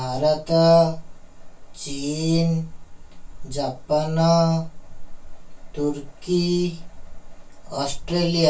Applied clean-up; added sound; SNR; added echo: none; none; none; reverberation time 0.1 s.